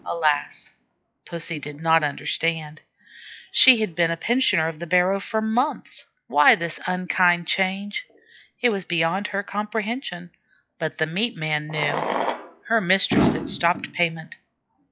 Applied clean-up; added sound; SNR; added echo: classical method log-MMSE.